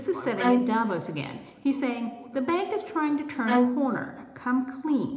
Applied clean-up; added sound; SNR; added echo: none; Bowed string instrument; -1 dB; reverberation time 0.8 s.